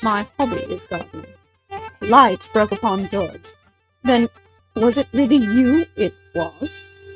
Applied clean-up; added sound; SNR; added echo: neural mask model RNNoise.